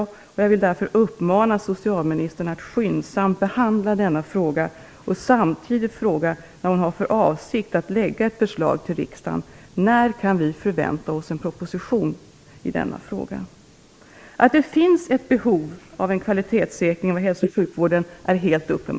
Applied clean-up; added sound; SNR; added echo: neural mask model Resemble Enhance denoiser.